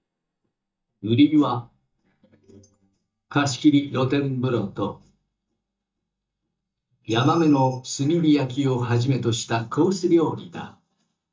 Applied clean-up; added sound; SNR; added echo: neural mask model DeepFilterNet 3.